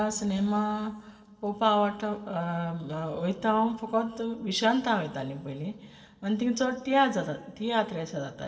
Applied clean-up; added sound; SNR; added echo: none; none; none; reverberation time 1.5 s.